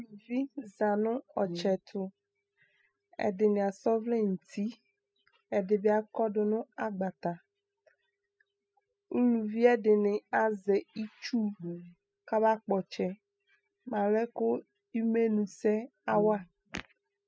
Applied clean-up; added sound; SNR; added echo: classical method spectral subtraction.